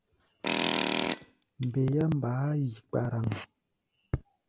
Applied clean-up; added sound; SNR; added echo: none; Tools; -2 dB; none.